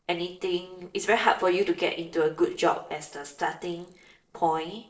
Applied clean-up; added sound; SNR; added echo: neural separator model SepFormer DNS4.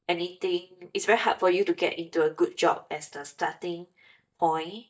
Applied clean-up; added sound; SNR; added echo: neural mask model DeepFilterNet 3.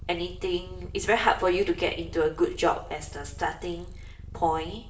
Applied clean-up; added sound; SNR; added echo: none; Purr; 13 dB; reverberation time 0.7 s.